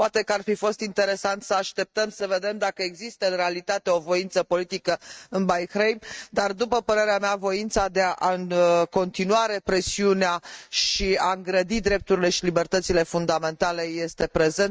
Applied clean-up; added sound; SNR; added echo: neural mask model RNNoise.